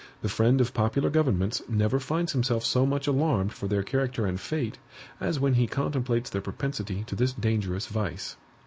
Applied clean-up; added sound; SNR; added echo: none; none; none; none.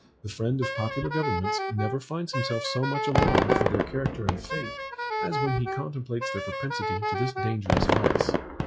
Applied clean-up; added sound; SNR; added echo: classical method log-MMSE.